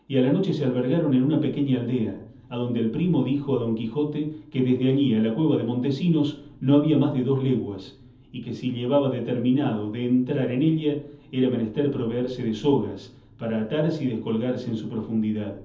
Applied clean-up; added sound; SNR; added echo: none; none; none; reverberation time 0.7 s.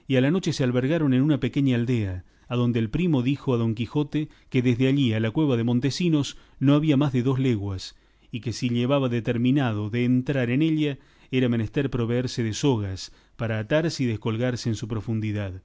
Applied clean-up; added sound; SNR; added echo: none; none; none; none.